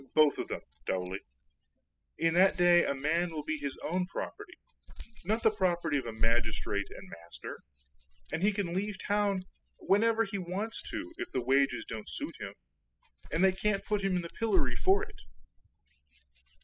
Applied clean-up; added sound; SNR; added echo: classical method spectral subtraction.